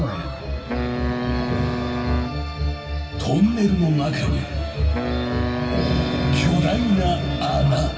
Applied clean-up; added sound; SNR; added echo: none; Wind instrument, woodwind instrument; 6 dB; reverberation time 2.9 s.